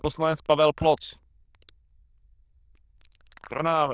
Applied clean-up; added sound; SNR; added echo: neural diffusion model UNIVERSE++.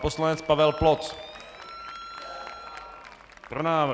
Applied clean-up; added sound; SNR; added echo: none; Wind instrument, woodwind instrument + Applause; 15 dB; none.